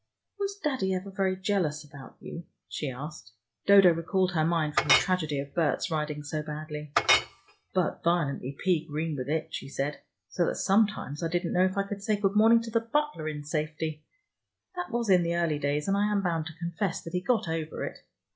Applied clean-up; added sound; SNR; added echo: classical method log-MMSE.